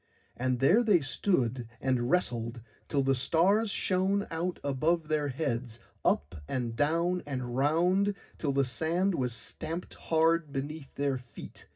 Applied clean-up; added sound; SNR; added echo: none; none; none; reverberation time 0.4 s.